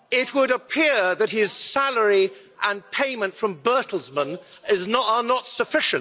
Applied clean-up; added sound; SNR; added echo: none; none; none; none.